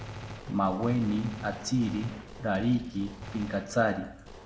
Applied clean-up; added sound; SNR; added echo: none; Gunshot, gunfire; 13 dB; reverberation time 1.3 s.